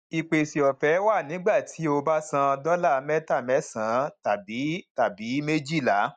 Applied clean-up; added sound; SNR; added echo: neural mask model DeepFilterNet 3.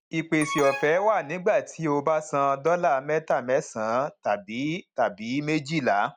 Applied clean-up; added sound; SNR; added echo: none; Alarm; 10 dB; none.